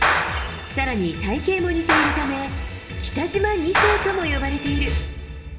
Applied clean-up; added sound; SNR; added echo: none; Clapping; 3 dB; reverberation time 2.2 s.